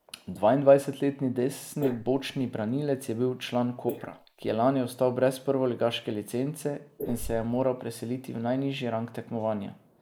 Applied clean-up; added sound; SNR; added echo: neural mask model Resemble Enhance denoiser.